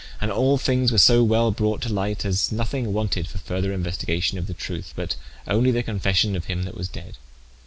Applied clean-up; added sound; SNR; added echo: none; none; none; none.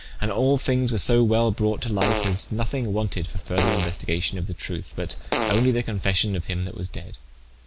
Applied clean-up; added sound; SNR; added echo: none; Fart; 5 dB; none.